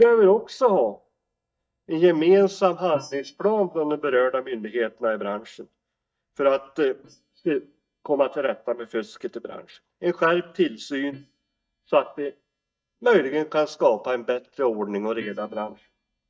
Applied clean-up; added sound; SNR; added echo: neural mask model DeepFilterNet 3.